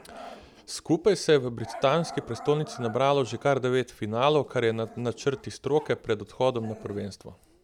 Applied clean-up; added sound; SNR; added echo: none; Growling; 19 dB; none.